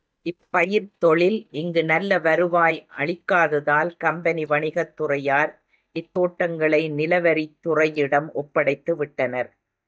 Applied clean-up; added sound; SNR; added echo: neural mask model DeepFilterNet 3.